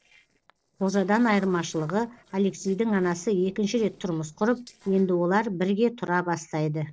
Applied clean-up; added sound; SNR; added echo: neural separator model SepFormer DNS4.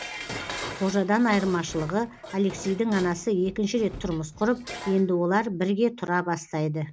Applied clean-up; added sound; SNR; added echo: none; Dishes, pots, and pans; 14 dB; none.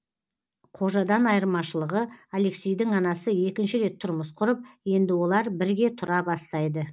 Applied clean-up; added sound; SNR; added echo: none; none; none; none.